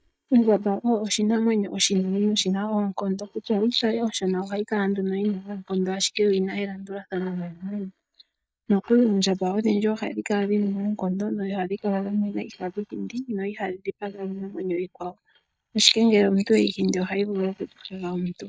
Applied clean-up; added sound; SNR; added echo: neural mask model DeepFilterNet 3.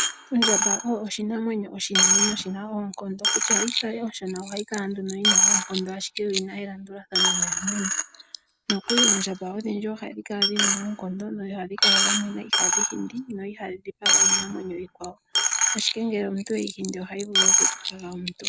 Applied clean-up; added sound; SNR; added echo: none; Coin (dropping); -5 dB; none.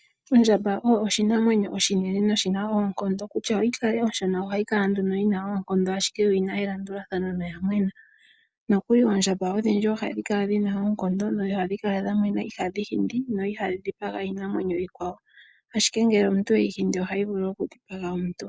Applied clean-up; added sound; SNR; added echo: none; none; none; none.